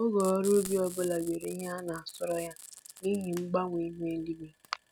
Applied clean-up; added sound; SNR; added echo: none; Frying (food); 16 dB; none.